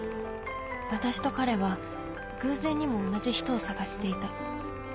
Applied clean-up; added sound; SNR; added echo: none; Mechanical fan; 16 dB; none.